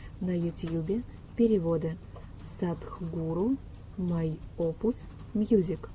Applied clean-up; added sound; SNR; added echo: none; none; none; none.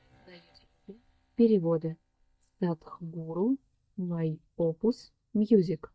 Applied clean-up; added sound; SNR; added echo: neural mask model DeepFilterNet 3.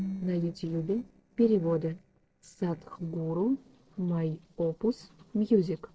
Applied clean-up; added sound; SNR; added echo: neural separator model SepFormer DNS4.